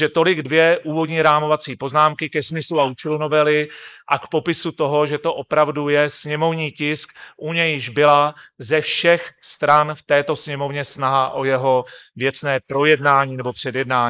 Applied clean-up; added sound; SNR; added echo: neural mask model Resemble Enhance denoiser.